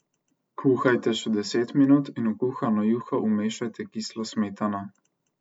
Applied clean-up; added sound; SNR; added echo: none; none; none; none.